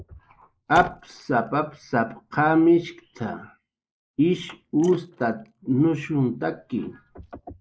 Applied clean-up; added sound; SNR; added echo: neural mask model Resemble Enhance denoiser.